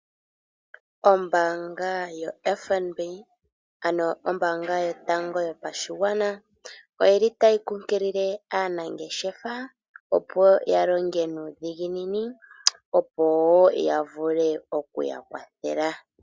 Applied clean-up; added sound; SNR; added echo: none; none; none; none.